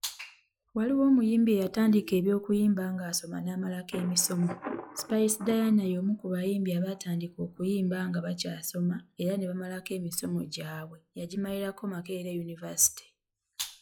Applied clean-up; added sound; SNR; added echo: classical method log-MMSE.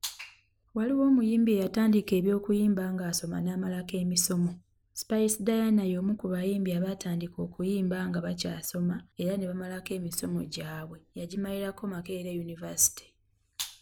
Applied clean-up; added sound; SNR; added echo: none; none; none; none.